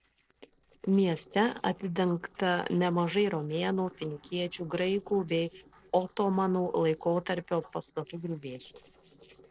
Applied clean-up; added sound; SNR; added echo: neural separator model SepFormer DNS4.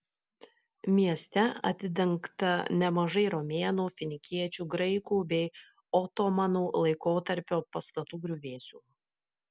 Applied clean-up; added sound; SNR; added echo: none; none; none; none.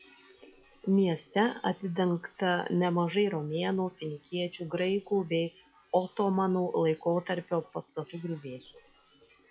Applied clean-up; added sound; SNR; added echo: classical method log-MMSE.